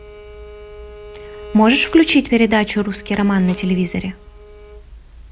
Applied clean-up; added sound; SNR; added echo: none; Bowed string instrument; 19 dB; none.